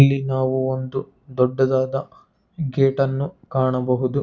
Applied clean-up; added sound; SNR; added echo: none; none; none; none.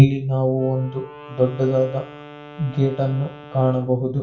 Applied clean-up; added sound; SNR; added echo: none; Wind instrument, woodwind instrument; 20 dB; reverberation time 0.3 s.